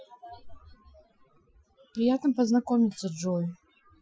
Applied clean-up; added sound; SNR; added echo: classical method Wiener filter.